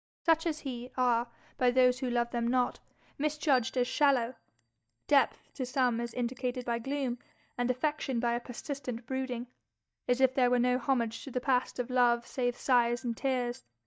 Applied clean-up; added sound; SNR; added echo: neural mask model DeepFilterNet 3.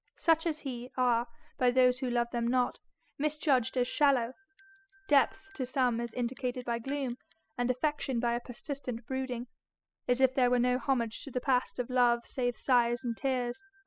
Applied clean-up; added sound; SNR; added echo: classical method spectral subtraction.